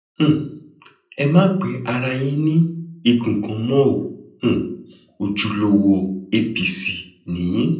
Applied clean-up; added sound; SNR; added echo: none; none; none; reverberation time 0.6 s.